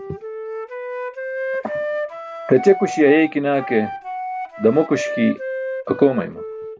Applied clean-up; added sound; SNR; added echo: none; Wind instrument, woodwind instrument; 7 dB; none.